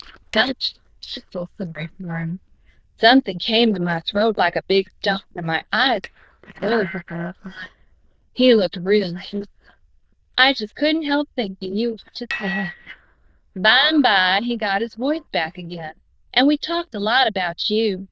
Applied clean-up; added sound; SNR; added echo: neural diffusion model UNIVERSE++.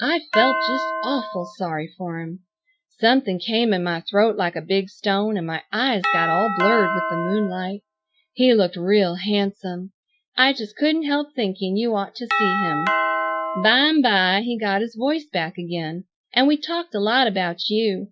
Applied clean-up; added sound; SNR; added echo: classical method Wiener filter.